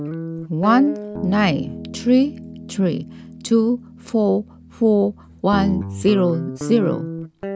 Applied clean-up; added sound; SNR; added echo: none; Guitar; 10 dB; none.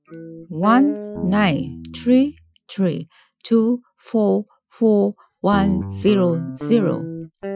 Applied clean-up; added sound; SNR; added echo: classical method Wiener filter.